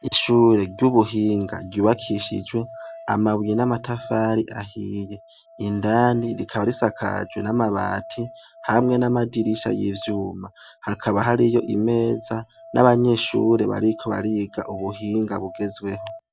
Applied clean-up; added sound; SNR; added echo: none; Musical instrument; 20 dB; none.